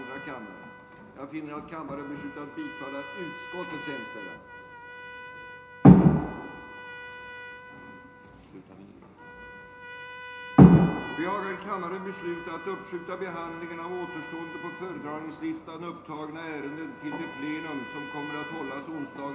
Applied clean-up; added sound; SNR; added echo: none; Trumpet; 16 dB; reverberation time 0.4 s.